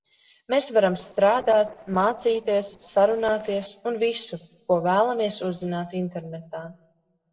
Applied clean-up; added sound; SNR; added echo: neural separator model SepFormer DNS4.